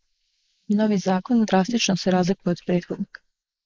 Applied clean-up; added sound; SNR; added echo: neural mask model Resemble Enhance denoiser.